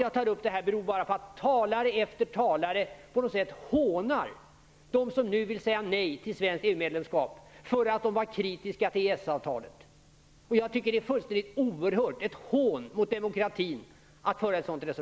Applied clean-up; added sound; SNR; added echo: none; none; none; none.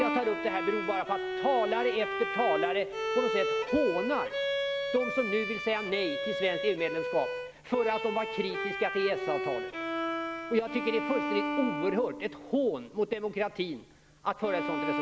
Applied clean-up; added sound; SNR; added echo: none; Bowed string instrument; 3 dB; none.